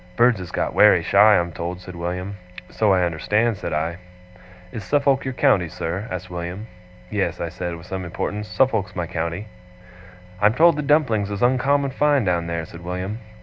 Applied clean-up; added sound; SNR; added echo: none; none; none; none.